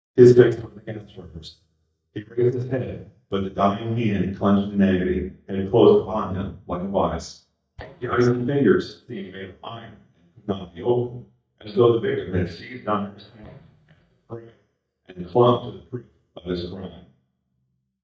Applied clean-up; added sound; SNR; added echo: neural mask model DeepFilterNet 3.